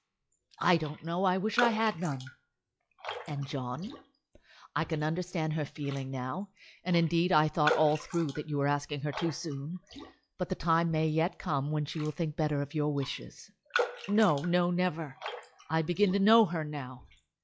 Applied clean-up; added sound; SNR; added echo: classical method log-MMSE.